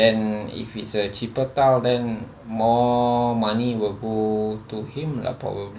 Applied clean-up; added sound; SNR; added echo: none; none; none; none.